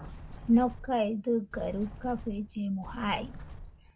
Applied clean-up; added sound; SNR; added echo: none; Sliding door; 13 dB; none.